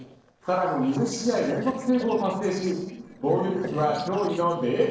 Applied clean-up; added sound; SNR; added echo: neural separator model SepFormer DNS4.